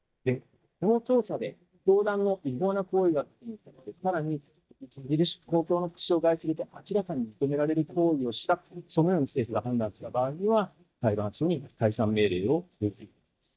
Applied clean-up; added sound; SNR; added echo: neural mask model DeepFilterNet 3.